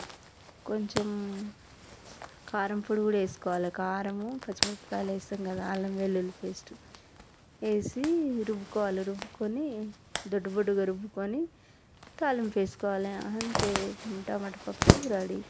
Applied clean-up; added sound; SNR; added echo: none; Zipper (clothing); 4 dB; none.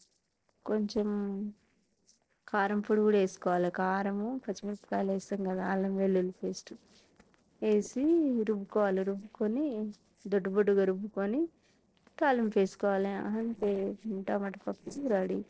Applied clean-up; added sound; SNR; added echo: neural separator model SepFormer DNS4.